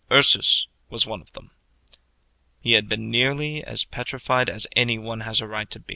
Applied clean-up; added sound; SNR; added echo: none; none; none; none.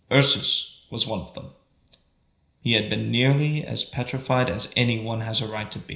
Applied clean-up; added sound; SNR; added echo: none; none; none; reverberation time 0.5 s.